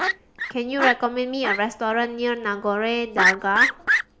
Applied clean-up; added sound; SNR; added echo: none; Fowl; 1 dB; none.